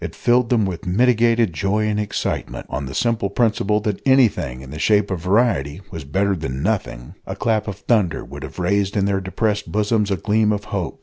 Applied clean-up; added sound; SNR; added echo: none; none; none; none.